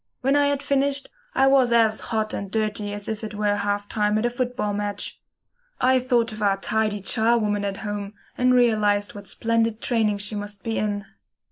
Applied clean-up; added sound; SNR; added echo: neural mask model Resemble Enhance denoiser.